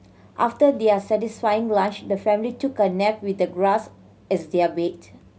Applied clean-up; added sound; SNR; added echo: none; none; none; none.